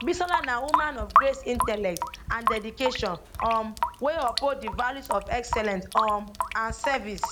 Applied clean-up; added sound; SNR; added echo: none; Drip / Sink (filling or washing) / Water tap, faucet; 1 dB; none.